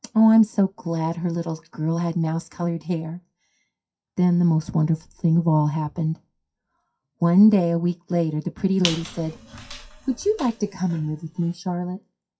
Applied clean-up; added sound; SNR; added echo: classical method WPE with log-MMSE.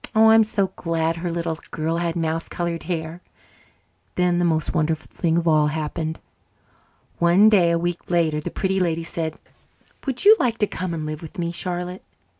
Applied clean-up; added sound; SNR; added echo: none; none; none; none.